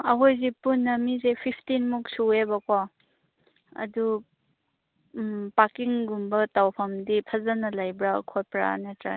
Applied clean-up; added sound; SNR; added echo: none; none; none; none.